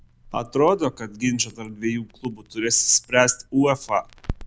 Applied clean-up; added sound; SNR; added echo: none; Crackle; 17 dB; none.